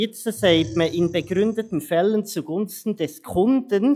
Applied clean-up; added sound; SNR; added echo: classical method log-MMSE.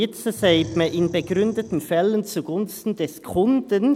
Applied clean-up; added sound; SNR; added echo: none; Animal; 18 dB; none.